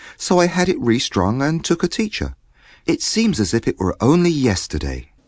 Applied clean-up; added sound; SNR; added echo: none; none; none; none.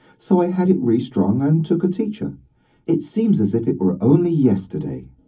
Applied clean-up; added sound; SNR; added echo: none; none; none; reverberation time 0.3 s.